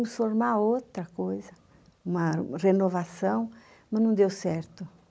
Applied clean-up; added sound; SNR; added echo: none; none; none; none.